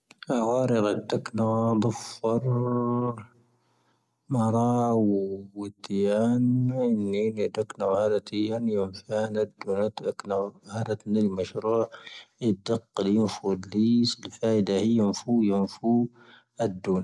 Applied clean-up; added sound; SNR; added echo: none; none; none; none.